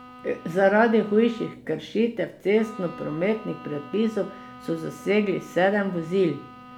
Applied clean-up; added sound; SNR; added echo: none; Bowed string instrument; 19 dB; none.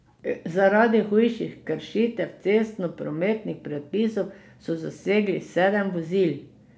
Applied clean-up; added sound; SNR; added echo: none; none; none; none.